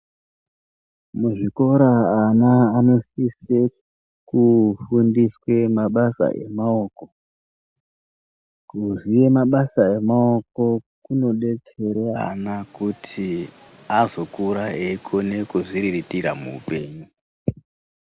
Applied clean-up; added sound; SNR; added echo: none; none; none; none.